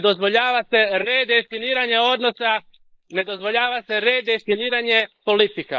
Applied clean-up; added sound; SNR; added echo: neural mask model Resemble Enhance denoiser.